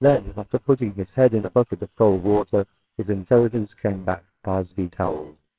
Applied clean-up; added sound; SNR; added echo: neural separator model SepFormer WHAMR!.